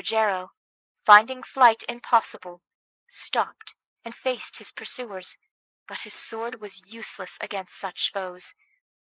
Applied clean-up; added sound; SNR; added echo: neural mask model Resemble Enhance denoiser.